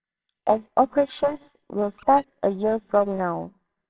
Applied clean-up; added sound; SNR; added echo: neural separator model SepFormer WHAMR!.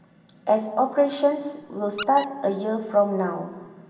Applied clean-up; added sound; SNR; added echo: none; Squeak; 18 dB; reverberation time 1.8 s.